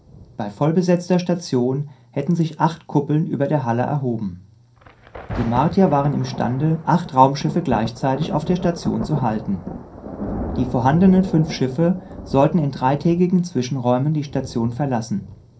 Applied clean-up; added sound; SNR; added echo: none; Thunder; 13 dB; reverberation time 0.3 s.